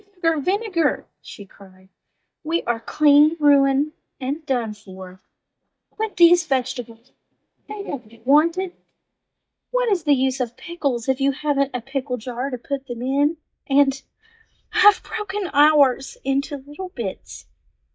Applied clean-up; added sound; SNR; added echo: neural mask model DeepFilterNet 3.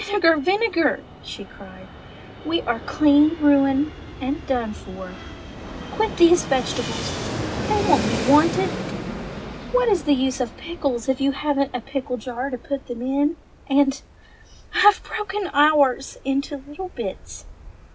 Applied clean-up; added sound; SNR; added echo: none; Fixed-wing aircraft, airplane; 10 dB; none.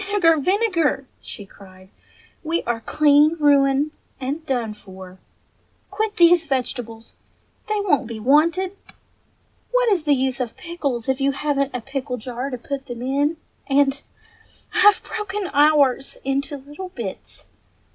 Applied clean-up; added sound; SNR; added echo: none; none; none; none.